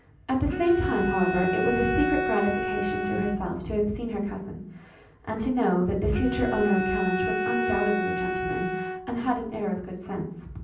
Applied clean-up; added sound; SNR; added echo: none; Bowed string instrument; 2 dB; reverberation time 0.6 s.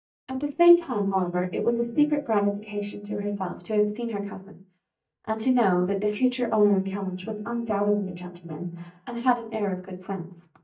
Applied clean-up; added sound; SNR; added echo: neural mask model DeepFilterNet 3.